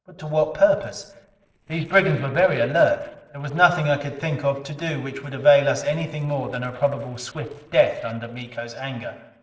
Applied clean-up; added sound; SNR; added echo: neural separator model SepFormer DNS4.